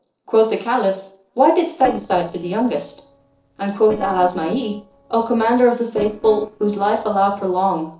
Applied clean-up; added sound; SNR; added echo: neural separator model SepFormer DNS4.